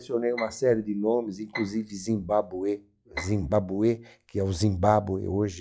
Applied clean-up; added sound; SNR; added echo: classical method log-MMSE.